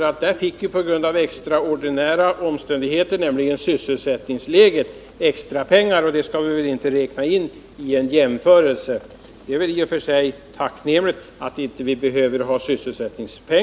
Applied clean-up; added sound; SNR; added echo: none; none; none; none.